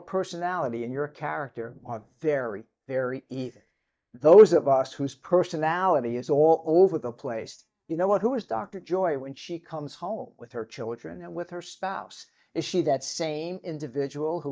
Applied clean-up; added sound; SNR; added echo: neural mask model DeepFilterNet 3.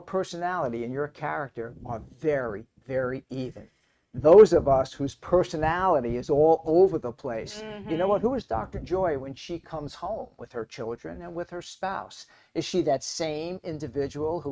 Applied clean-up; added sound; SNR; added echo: neural mask model RNNoise.